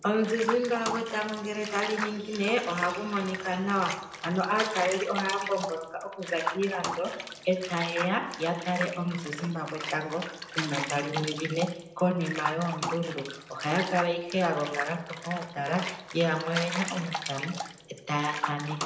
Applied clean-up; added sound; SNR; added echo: none; Bathtub (filling or washing) / Water; 7 dB; reverberation time 0.7 s.